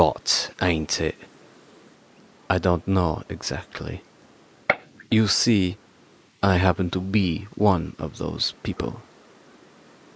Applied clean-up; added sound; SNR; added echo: neural mask model Resemble Enhance denoiser.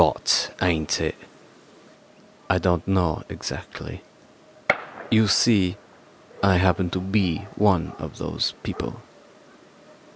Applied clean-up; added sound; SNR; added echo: none; Gunshot, gunfire; 14 dB; none.